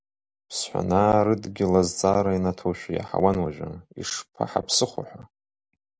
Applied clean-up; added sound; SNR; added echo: none; none; none; none.